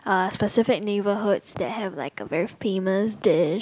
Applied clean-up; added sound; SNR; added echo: none; none; none; none.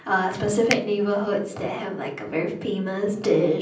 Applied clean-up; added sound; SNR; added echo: none; Finger snapping; 13 dB; reverberation time 0.6 s.